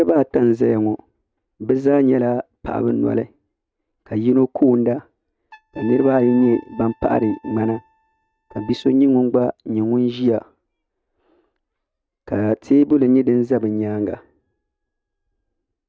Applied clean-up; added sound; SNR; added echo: neural mask model RNNoise.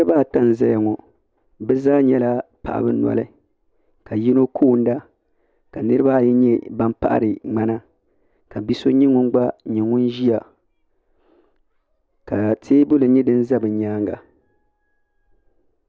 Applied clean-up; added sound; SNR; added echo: none; none; none; none.